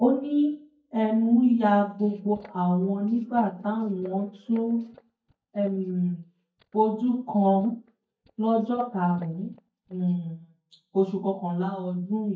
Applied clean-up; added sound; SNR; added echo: neural mask model DeepFilterNet 3.